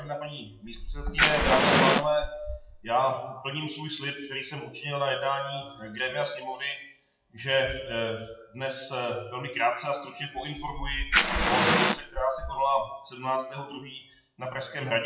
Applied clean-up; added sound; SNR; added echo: classical method WPE with log-MMSE.